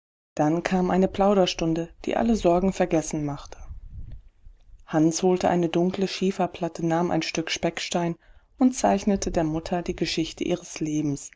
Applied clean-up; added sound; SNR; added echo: neural mask model DeepFilterNet 3.